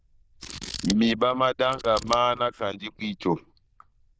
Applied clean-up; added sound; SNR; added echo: neural diffusion model UNIVERSE++.